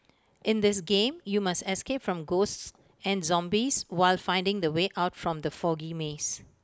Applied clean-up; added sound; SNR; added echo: none; none; none; none.